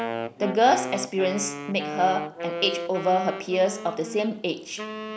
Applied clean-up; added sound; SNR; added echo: none; Wind instrument, woodwind instrument; 8 dB; none.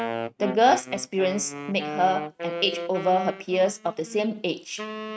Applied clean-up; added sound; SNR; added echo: neural mask model RNNoise.